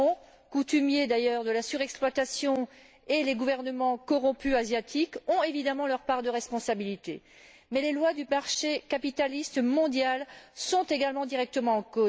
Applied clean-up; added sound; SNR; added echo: none; none; none; none.